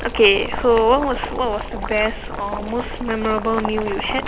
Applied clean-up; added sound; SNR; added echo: none; Boiling; 7 dB; none.